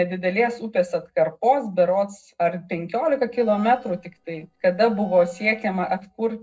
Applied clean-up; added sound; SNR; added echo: neural separator model SepFormer DNS4.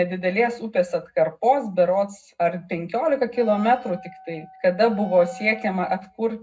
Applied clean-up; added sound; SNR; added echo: none; Wind instrument, woodwind instrument; 19 dB; reverberation time 0.3 s.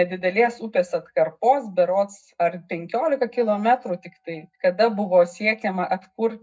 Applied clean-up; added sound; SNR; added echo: neural mask model DeepFilterNet 3.